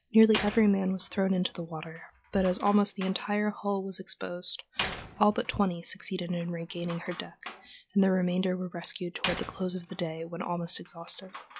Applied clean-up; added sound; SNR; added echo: classical method log-MMSE.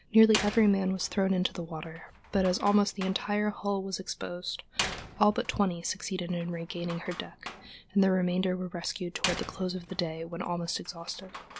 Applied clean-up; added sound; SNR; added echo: none; Slam; 13 dB; none.